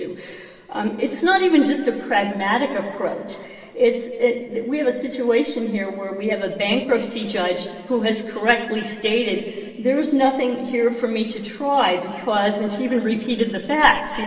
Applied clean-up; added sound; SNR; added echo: none; none; none; reverberation time 2.2 s.